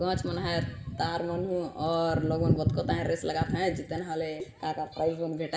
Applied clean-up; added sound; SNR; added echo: none; none; none; reverberation time 1.3 s.